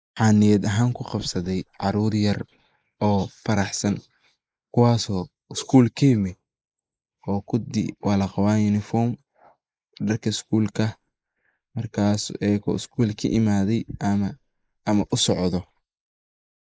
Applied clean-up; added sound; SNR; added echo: neural mask model Resemble Enhance denoiser.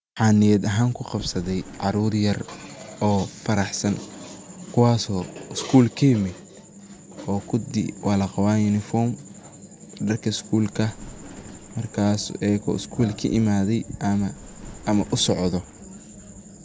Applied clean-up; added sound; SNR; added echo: none; Thunder; 19 dB; none.